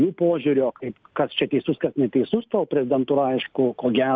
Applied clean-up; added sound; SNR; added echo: none; none; none; none.